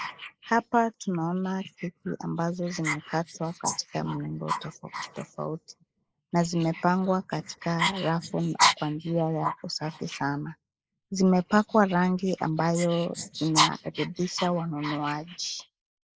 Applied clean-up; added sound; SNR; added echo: neural mask model Resemble Enhance denoiser.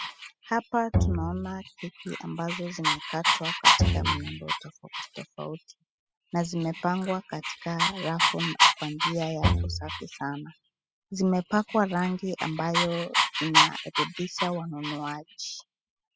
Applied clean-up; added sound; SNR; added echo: classical method spectral subtraction.